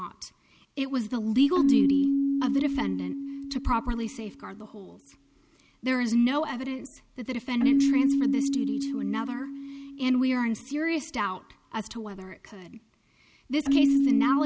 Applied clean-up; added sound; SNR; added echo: none; Keyboard (musical); -1 dB; none.